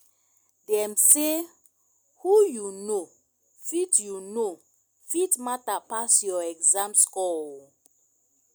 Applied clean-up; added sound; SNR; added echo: none; none; none; none.